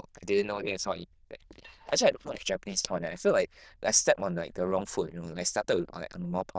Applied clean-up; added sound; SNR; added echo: neural diffusion model UNIVERSE++.